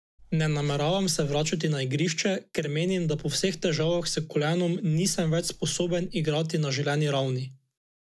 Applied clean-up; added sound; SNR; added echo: none; Wind; 17 dB; none.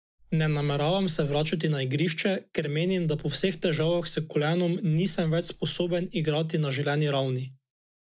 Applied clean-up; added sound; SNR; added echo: neural mask model DeepFilterNet 3.